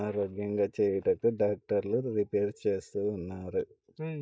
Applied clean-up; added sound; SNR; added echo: neural mask model DeepFilterNet 3.